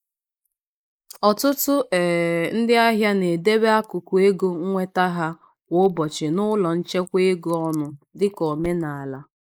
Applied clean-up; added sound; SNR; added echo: neural mask model Resemble Enhance denoiser.